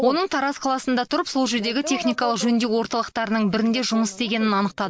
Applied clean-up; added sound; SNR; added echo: none; none; none; none.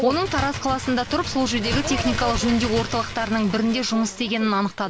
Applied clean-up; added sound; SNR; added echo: none; Bird; 8 dB; none.